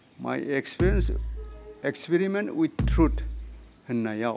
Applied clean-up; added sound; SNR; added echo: none; Bass drum; 1 dB; none.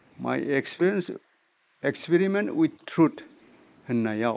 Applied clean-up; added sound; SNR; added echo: neural mask model Resemble Enhance denoiser.